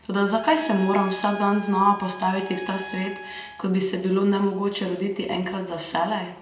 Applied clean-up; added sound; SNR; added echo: none; Trumpet; 15 dB; reverberation time 0.7 s.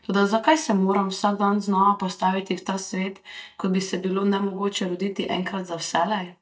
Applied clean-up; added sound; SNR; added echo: neural mask model DeepFilterNet 3.